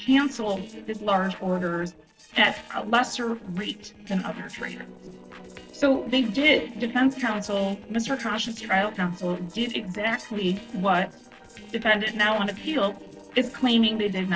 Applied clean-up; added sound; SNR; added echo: neural separator model SepFormer DNS4.